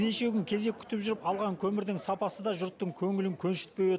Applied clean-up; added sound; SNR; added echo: none; none; none; none.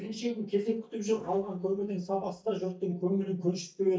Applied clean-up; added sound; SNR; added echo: neural mask model DeepFilterNet 3.